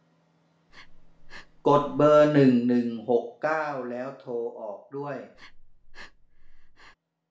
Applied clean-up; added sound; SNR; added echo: none; Breathing; 19 dB; reverberation time 0.4 s.